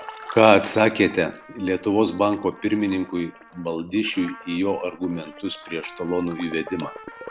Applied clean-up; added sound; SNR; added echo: none; Trumpet + Liquid; 18 dB; none.